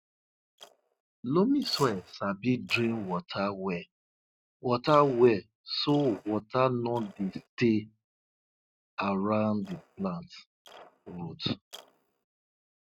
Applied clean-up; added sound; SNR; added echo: neural mask model RNNoise.